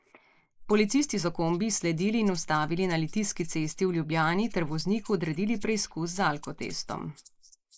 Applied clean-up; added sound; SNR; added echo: neural mask model Resemble Enhance denoiser.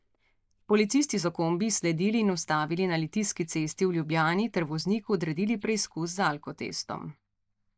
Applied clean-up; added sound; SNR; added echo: neural mask model DeepFilterNet 3.